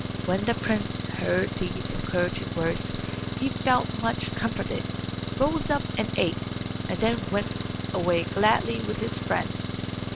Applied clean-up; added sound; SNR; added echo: none; Engine; 3 dB; none.